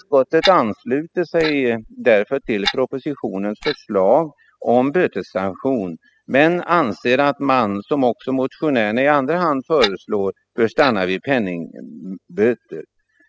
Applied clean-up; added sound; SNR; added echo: classical method spectral subtraction.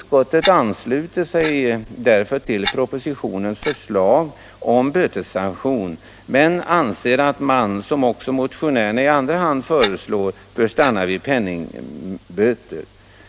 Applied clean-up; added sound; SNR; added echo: none; Clock; 10 dB; none.